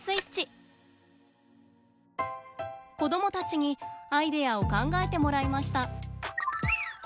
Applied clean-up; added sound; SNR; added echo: none; none; none; none.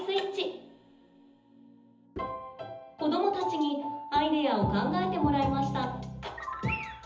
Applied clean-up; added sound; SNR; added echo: none; Bowed string instrument; 20 dB; reverberation time 0.7 s.